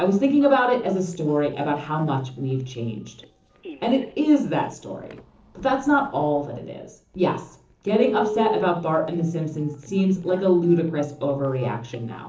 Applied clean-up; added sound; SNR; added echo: neural separator model SepFormer DNS4.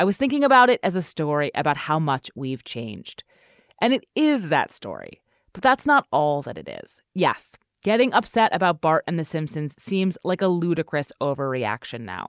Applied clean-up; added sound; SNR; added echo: none; none; none; none.